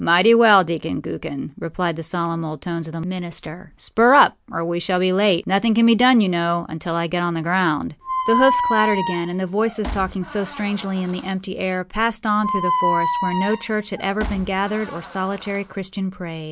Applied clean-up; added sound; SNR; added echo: none; Squeak; 5 dB; none.